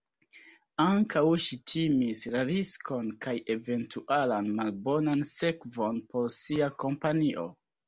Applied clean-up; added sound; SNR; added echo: none; none; none; none.